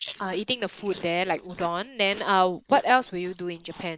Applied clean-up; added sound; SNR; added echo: neural mask model Resemble Enhance denoiser.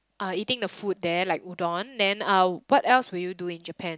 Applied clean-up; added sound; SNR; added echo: none; none; none; none.